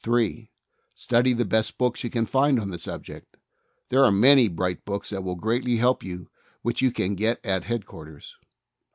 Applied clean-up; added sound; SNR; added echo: none; none; none; none.